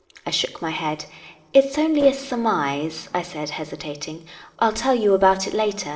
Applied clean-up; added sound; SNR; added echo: neural separator model SepFormer DNS4.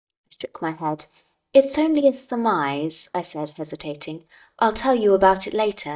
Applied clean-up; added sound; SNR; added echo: neural mask model DeepFilterNet 3.